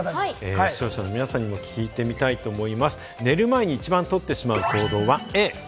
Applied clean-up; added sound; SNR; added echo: none; none; none; none.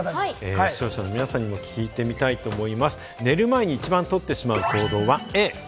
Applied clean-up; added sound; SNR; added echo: none; Slam / Microwave oven; 20 dB; none.